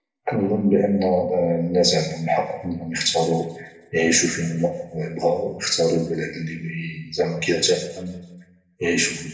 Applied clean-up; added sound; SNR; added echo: none; none; none; reverberation time 0.8 s.